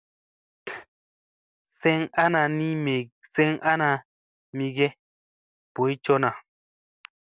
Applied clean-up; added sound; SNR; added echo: none; none; none; none.